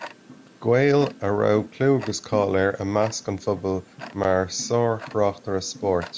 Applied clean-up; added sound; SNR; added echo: none; Tick-tock; 18 dB; none.